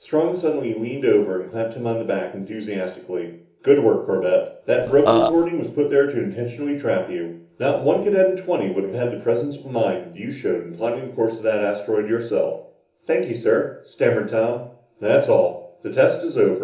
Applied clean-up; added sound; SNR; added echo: none; Burping, eructation; -1 dB; reverberation time 0.6 s.